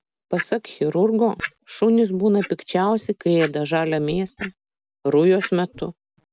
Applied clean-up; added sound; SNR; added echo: none; Clock; 17 dB; none.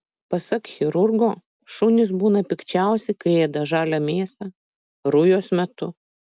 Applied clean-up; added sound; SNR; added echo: none; none; none; none.